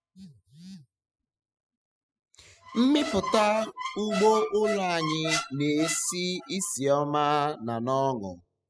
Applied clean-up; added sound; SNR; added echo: classical method spectral subtraction.